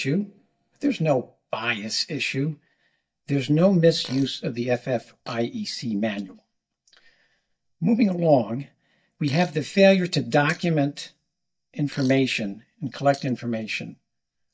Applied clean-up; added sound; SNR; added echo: neural mask model DeepFilterNet 3.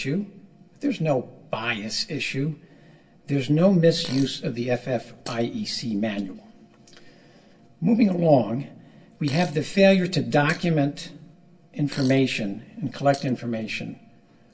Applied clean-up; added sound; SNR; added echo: none; Fart; 20 dB; reverberation time 0.2 s.